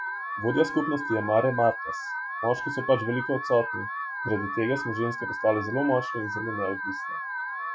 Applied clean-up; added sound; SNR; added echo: classical method Wiener filter.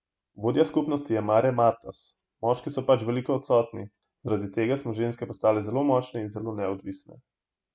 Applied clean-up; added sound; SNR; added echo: none; none; none; none.